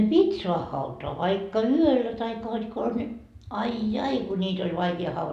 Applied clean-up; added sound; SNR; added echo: none; none; none; none.